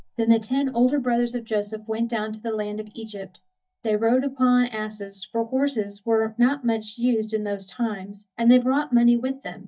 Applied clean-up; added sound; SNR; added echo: neural mask model DeepFilterNet 3.